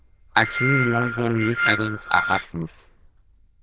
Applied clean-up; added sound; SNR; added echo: neural diffusion model UNIVERSE++.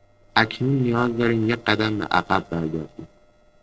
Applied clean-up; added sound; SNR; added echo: neural separator model SepFormer DNS4.